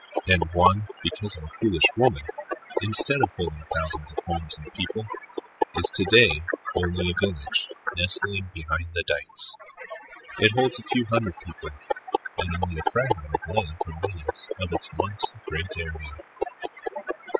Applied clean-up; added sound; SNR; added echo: classical method spectral subtraction.